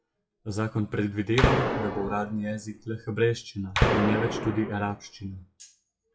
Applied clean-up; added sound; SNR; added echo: classical method WPE with log-MMSE.